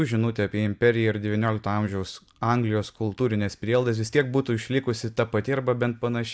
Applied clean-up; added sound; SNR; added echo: none; none; none; none.